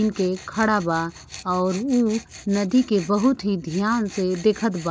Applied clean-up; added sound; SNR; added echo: none; Tools; 20 dB; none.